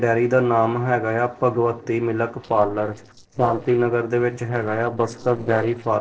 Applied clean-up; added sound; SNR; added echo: neural separator model SepFormer DNS4.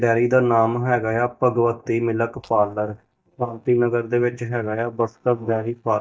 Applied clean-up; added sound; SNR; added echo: neural mask model DeepFilterNet 3.